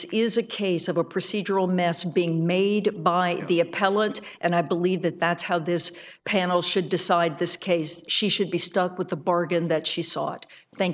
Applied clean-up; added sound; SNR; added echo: neural mask model Resemble Enhance denoiser.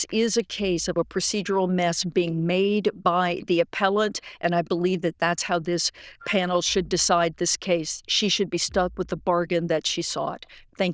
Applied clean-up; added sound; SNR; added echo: neural diffusion model UNIVERSE++.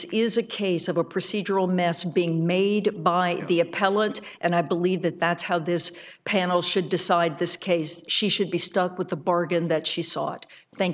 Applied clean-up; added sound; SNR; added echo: none; none; none; none.